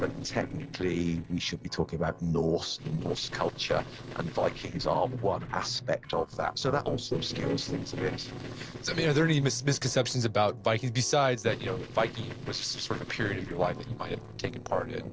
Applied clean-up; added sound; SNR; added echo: neural separator model SepFormer DNS4.